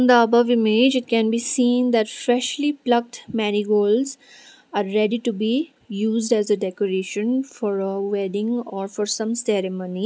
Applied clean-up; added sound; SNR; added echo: none; none; none; none.